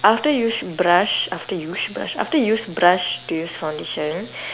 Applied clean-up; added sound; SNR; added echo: none; none; none; none.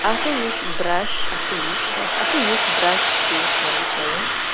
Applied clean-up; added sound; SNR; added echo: none; Domestic sounds, home sounds; -5 dB; none.